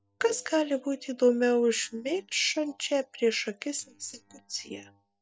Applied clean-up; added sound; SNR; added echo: neural mask model DeepFilterNet 3.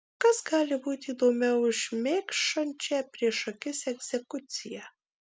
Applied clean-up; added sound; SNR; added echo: none; none; none; none.